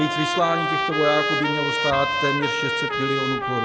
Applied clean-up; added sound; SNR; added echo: none; Trumpet; -1 dB; none.